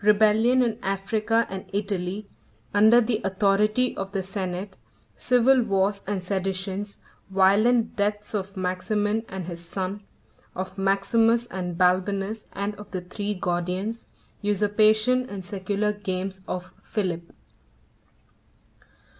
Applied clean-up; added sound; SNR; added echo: none; none; none; none.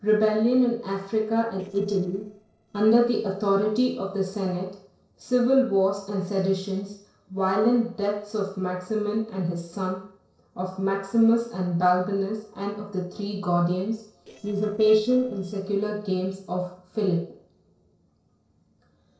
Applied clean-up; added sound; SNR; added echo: neural separator model SepFormer DNS4.